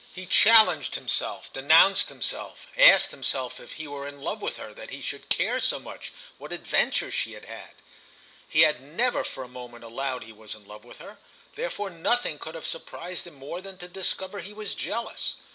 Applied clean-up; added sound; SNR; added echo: none; none; none; none.